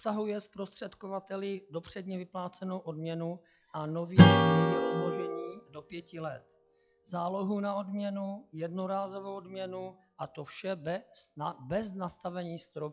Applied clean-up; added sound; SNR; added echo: classical method log-MMSE.